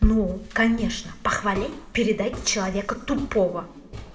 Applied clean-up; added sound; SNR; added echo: none; Walk, footsteps; 16 dB; reverberation time 2.6 s.